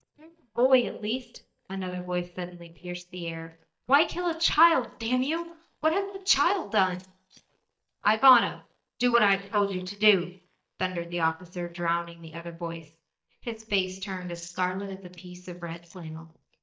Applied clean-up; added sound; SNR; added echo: neural mask model DeepFilterNet 3.